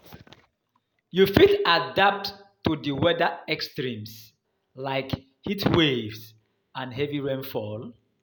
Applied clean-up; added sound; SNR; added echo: none; none; none; none.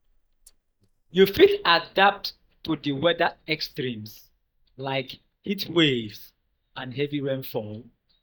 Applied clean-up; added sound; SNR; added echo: neural mask model DeepFilterNet 3.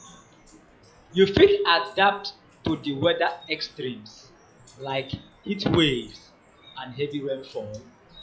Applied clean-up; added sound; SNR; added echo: classical method log-MMSE.